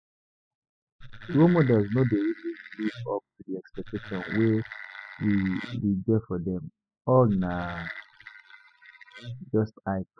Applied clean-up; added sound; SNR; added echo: classical method spectral subtraction.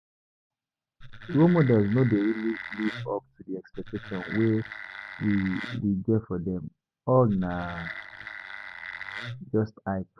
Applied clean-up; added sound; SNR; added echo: none; Wood; 12 dB; none.